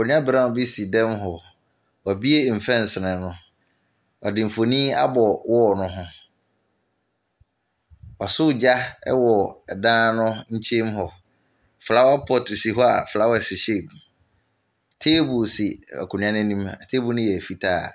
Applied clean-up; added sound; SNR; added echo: none; none; none; none.